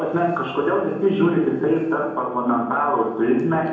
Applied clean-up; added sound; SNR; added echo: none; none; none; reverberation time 0.9 s.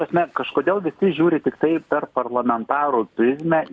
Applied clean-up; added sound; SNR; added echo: none; none; none; none.